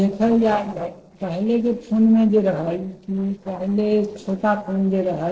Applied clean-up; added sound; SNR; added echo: neural separator model SepFormer DNS4.